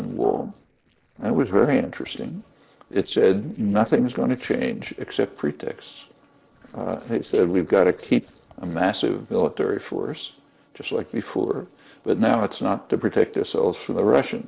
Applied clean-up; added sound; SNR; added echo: neural separator model SepFormer DNS4.